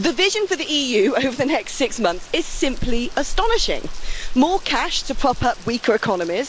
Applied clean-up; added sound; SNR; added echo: none; Rain; 5 dB; none.